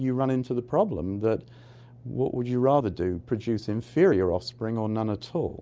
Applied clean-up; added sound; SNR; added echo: none; none; none; none.